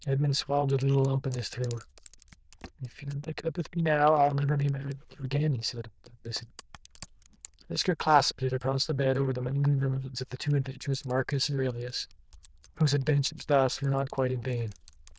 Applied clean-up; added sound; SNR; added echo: neural diffusion model UNIVERSE++.